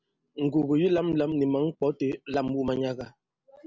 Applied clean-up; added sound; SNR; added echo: none; none; none; none.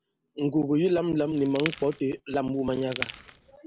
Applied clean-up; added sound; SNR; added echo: none; Crackle; 11 dB; none.